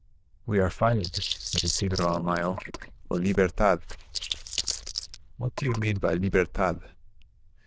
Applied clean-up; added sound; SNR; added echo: neural diffusion model UNIVERSE++.